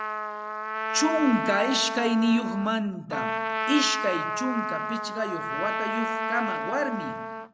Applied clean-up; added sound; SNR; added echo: none; Trumpet; 3 dB; none.